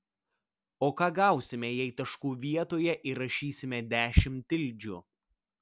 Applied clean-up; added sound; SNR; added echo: none; none; none; none.